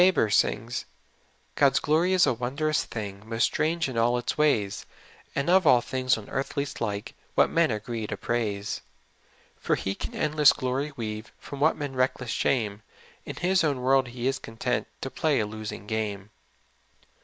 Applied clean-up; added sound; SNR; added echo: none; none; none; none.